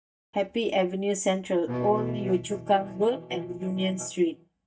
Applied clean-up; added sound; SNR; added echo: neural mask model DeepFilterNet 3.